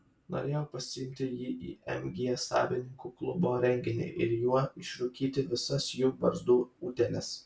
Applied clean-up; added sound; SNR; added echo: none; none; none; none.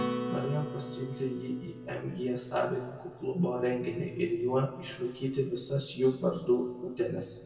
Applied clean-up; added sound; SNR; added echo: none; Acoustic guitar; 10 dB; reverberation time 1.8 s.